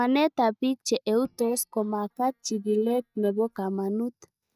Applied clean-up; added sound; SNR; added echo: neural mask model DeepFilterNet 3.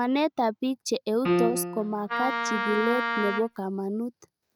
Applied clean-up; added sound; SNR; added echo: neural mask model RNNoise.